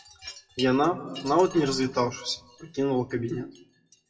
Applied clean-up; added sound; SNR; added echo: classical method WPE with log-MMSE.